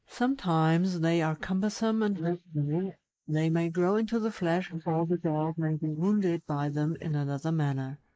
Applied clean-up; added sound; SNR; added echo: neural mask model Resemble Enhance denoiser.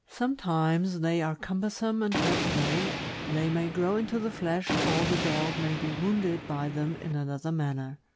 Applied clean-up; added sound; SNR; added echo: none; Thunder; 2 dB; none.